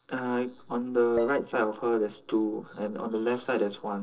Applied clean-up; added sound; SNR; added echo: neural separator model SepFormer DNS4.